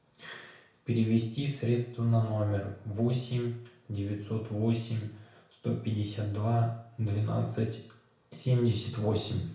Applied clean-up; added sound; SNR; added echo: none; none; none; reverberation time 0.6 s.